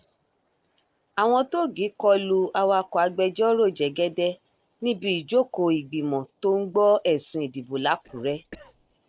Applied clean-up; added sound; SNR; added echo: neural separator model SepFormer DNS4.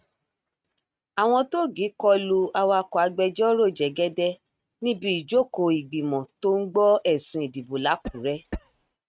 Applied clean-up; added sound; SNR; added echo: neural mask model RNNoise.